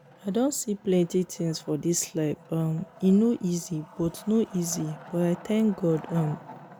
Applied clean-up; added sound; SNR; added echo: none; Wood; 20 dB; none.